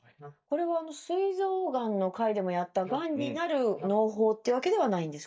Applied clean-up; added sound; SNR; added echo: neural mask model DeepFilterNet 3.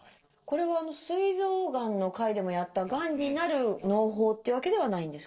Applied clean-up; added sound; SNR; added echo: neural separator model SepFormer DNS4.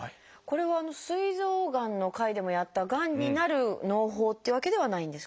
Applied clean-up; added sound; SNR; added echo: none; none; none; none.